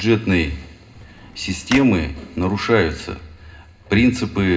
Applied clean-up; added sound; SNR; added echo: none; Drawer open or close; 17 dB; reverberation time 0.2 s.